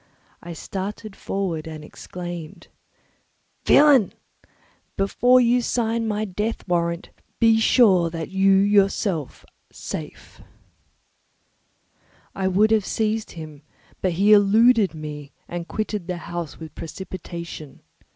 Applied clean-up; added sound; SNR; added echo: none; none; none; none.